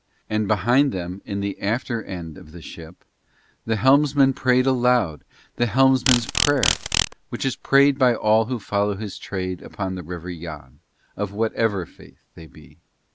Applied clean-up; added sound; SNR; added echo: none; Insect; 3 dB; none.